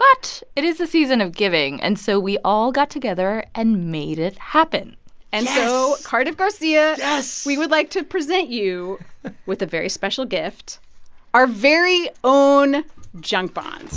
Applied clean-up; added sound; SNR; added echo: none; none; none; none.